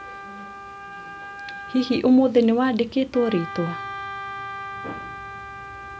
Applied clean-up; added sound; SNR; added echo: none; Wind instrument, woodwind instrument; 12 dB; none.